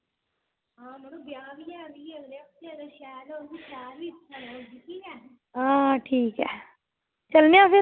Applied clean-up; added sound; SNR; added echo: none; none; none; none.